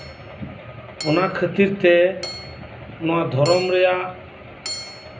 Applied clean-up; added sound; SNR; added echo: none; Hammer / Chink, clink; 16 dB; reverberation time 0.5 s.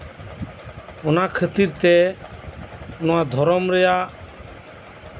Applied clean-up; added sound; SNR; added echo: none; none; none; none.